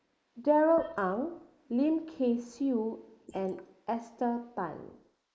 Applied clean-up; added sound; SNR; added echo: neural mask model Resemble Enhance denoiser.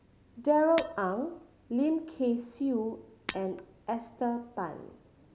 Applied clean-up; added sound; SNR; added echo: none; Shatter; 13 dB; none.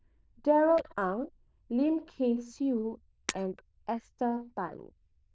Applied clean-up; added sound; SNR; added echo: neural diffusion model UNIVERSE++.